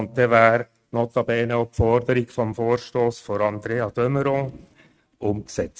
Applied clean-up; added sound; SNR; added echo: neural mask model RNNoise.